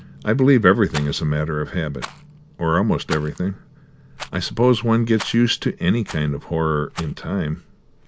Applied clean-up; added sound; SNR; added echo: none; Rattle; 19 dB; none.